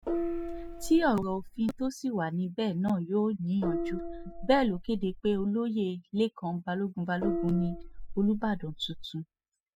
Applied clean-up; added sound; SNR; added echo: classical method spectral subtraction.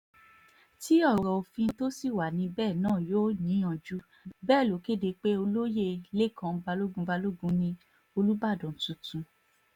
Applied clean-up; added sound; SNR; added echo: none; none; none; none.